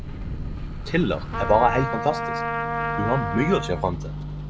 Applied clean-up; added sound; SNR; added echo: none; Microwave oven + Trumpet; 3 dB; none.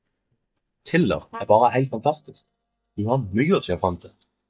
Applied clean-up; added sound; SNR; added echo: neural mask model DeepFilterNet 3.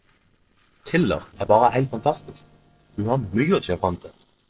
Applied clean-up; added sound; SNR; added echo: neural separator model SepFormer DNS4.